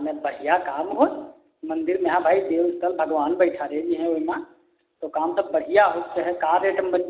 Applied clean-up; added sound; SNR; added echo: none; none; none; none.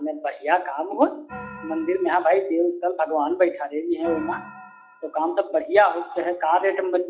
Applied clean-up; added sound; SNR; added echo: classical method log-MMSE.